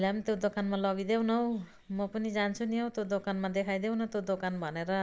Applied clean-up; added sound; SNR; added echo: none; none; none; none.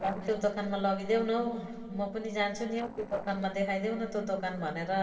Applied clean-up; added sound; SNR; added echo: neural separator model SepFormer DNS4.